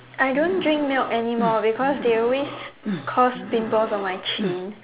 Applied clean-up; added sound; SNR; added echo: none; Breathing; 10 dB; none.